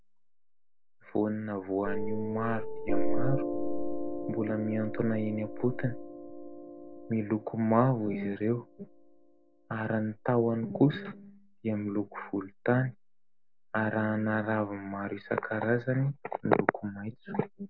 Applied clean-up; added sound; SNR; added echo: none; Piano; 4 dB; none.